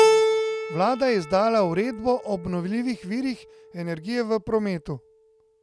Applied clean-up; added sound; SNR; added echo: none; Keyboard (musical); 2 dB; none.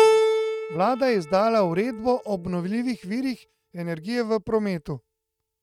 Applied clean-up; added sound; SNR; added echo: neural mask model RNNoise.